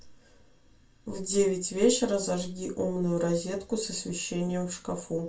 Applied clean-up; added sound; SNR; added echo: none; none; none; reverberation time 0.2 s.